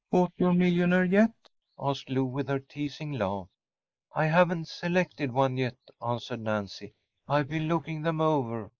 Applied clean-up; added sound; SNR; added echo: neural mask model Resemble Enhance denoiser.